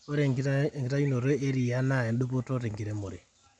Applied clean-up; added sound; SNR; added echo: none; none; none; none.